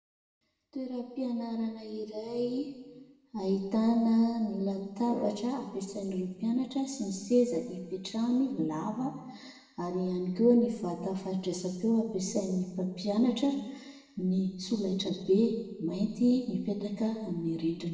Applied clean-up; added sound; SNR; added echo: none; Brass instrument; 10 dB; reverberation time 1.1 s.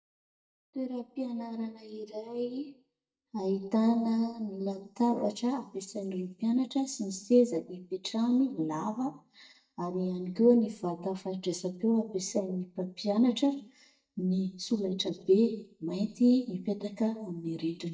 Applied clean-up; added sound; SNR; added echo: neural mask model DeepFilterNet 3.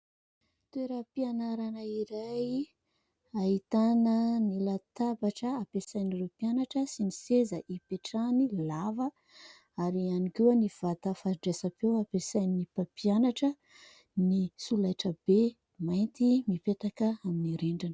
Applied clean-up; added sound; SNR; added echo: none; none; none; none.